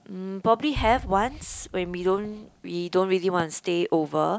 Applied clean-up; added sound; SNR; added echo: none; Boom; 14 dB; none.